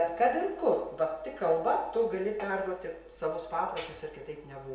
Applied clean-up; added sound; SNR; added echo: none; Tools; 14 dB; reverberation time 0.2 s.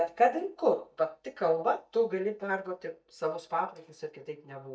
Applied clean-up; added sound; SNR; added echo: neural mask model DeepFilterNet 3.